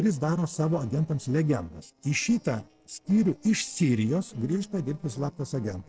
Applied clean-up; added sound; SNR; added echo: neural separator model SepFormer DNS4.